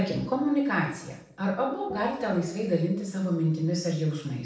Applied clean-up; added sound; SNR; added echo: neural separator model SepFormer DNS4.